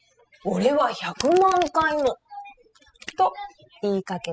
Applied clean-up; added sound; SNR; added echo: classical method spectral subtraction.